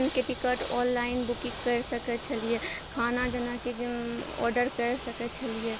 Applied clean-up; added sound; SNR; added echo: none; Ocean / Boat, Water vehicle; 9 dB; none.